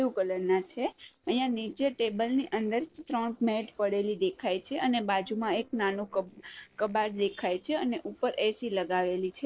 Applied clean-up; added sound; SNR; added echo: neural separator model SepFormer DNS4.